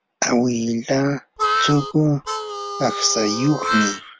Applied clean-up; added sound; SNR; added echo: none; Harmonica; 3 dB; none.